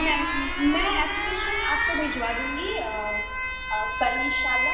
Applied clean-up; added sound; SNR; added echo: none; Alarm; -1 dB; reverberation time 1.0 s.